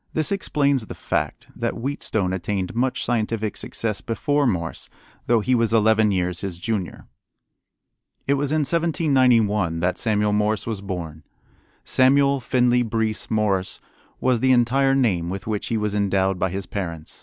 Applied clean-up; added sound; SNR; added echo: none; none; none; none.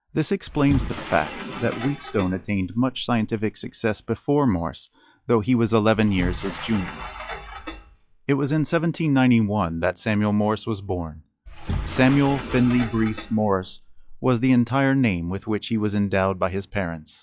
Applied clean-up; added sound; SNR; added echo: classical method log-MMSE.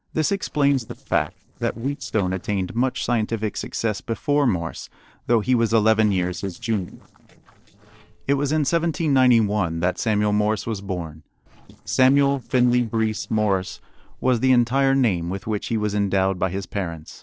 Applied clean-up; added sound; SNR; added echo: neural separator model SepFormer DNS4.